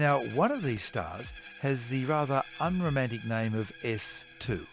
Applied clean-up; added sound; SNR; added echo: none; Screech; 18 dB; none.